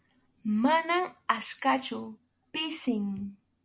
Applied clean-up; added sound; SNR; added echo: none; none; none; none.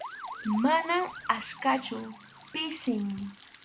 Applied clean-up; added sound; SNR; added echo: none; Motor vehicle (road) / Siren + Liquid; 14 dB; none.